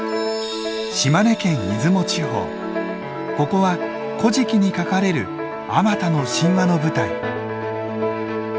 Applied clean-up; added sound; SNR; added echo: none; Wind instrument, woodwind instrument; 16 dB; none.